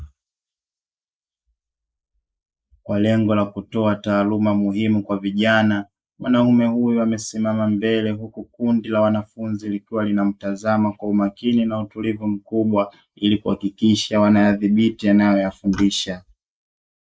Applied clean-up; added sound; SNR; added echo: neural mask model Resemble Enhance denoiser.